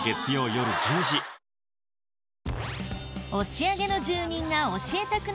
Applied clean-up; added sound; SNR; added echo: none; none; none; none.